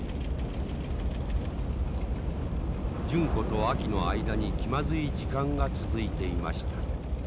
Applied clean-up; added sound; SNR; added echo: none; Subway, metro, underground / Train; -4 dB; none.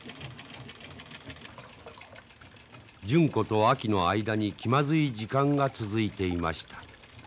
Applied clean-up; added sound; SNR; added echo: none; none; none; none.